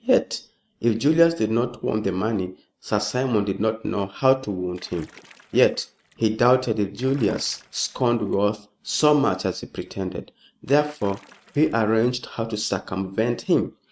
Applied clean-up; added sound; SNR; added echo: neural mask model RNNoise.